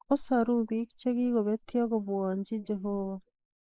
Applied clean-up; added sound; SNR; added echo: neural mask model Resemble Enhance denoiser.